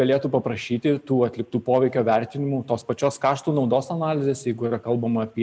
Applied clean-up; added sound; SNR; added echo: none; none; none; none.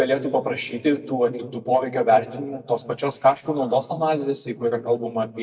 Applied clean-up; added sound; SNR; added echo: neural mask model DeepFilterNet 3.